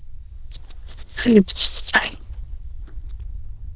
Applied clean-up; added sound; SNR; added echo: neural diffusion model UNIVERSE++.